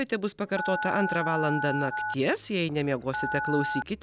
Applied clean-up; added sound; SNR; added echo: none; Telephone; 4 dB; none.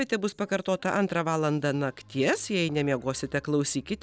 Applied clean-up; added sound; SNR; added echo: none; none; none; none.